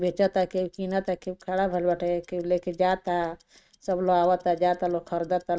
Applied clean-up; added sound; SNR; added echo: neural mask model RNNoise.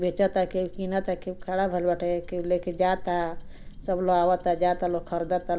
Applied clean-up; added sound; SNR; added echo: none; Tick-tock; 13 dB; none.